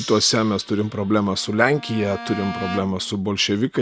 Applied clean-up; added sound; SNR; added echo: none; Gong + Bowed string instrument; 15 dB; none.